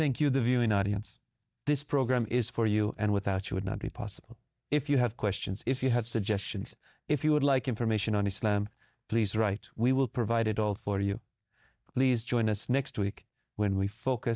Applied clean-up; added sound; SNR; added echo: neural mask model DeepFilterNet 3.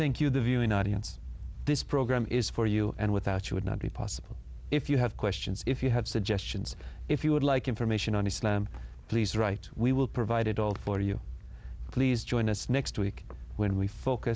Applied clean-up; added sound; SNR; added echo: none; none; none; none.